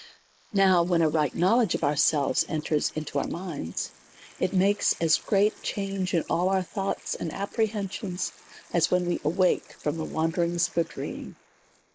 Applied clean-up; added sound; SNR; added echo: neural mask model Resemble Enhance denoiser.